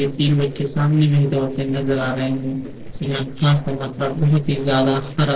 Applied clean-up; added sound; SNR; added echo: neural separator model SepFormer DNS4.